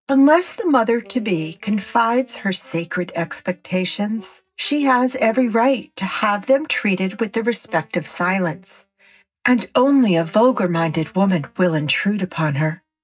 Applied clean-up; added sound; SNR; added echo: neural mask model DeepFilterNet 3.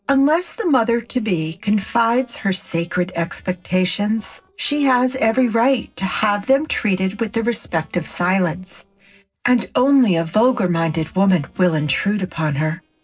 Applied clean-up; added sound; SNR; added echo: neural separator model SepFormer DNS4.